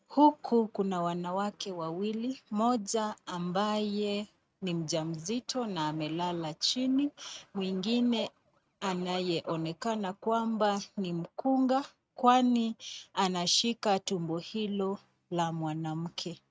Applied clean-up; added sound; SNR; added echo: neural mask model RNNoise.